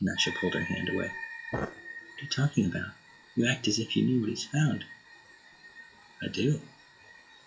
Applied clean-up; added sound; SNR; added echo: classical method WPE with log-MMSE.